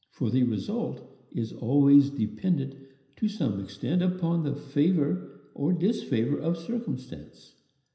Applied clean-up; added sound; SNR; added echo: none; none; none; reverberation time 0.9 s.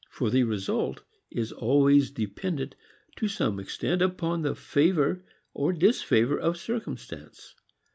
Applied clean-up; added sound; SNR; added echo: none; none; none; none.